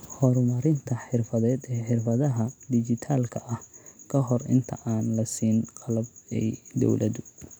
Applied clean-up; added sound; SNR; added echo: none; none; none; none.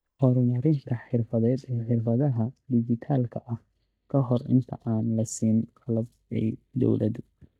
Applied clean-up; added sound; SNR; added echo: neural mask model DeepFilterNet 3.